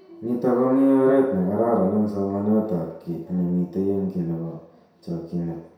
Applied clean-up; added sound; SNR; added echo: none; none; none; reverberation time 0.7 s.